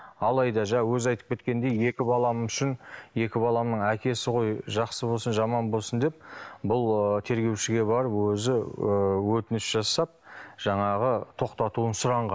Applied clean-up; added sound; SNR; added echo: neural mask model Resemble Enhance denoiser.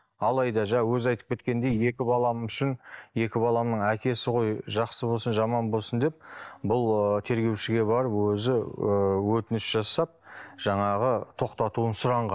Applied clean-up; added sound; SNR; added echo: neural mask model DeepFilterNet 3.